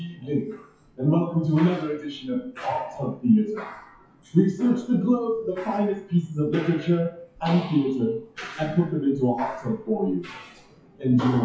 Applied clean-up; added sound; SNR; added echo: classical method WPE with log-MMSE.